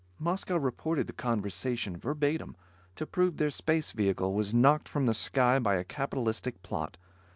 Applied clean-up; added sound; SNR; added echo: none; none; none; none.